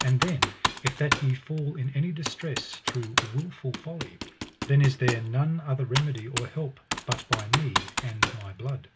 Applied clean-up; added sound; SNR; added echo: none; Computer keyboard; 3 dB; none.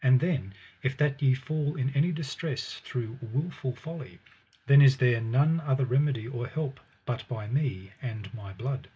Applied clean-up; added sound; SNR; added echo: none; none; none; none.